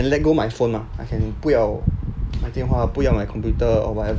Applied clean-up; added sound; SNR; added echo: none; none; none; none.